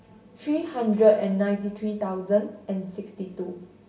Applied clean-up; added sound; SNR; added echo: none; none; none; reverberation time 1.4 s.